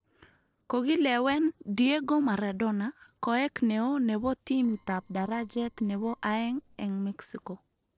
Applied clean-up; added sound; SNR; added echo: neural separator model SepFormer DNS4.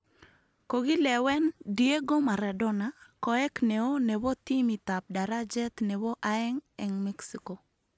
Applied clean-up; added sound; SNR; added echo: none; none; none; none.